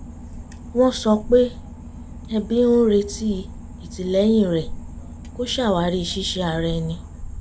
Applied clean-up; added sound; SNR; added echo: none; Engine / Boat, Water vehicle; 12 dB; none.